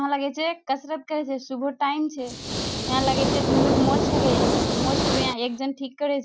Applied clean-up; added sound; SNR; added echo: none; Hiss; -4 dB; none.